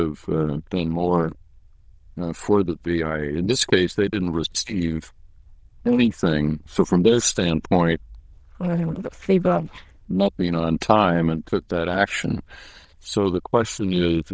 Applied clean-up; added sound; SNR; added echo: neural diffusion model UNIVERSE++.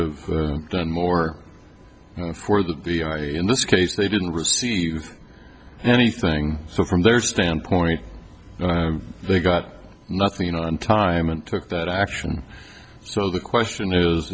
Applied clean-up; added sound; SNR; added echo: none; none; none; none.